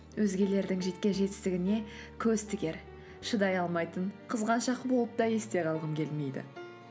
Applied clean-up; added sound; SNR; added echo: none; none; none; none.